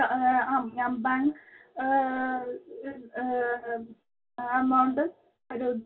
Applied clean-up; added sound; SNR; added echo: none; none; none; reverberation time 0.1 s.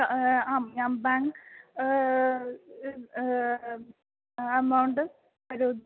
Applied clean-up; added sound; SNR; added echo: none; none; none; none.